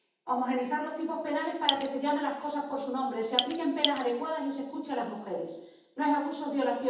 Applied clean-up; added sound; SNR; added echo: none; Drip; 1 dB; reverberation time 0.9 s.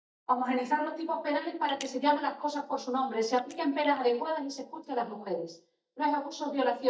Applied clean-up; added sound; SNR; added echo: neural mask model DeepFilterNet 3.